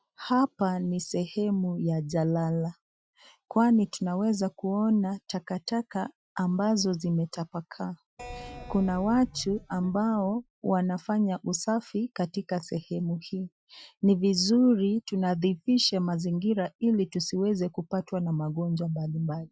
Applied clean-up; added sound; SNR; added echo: classical method Wiener filter.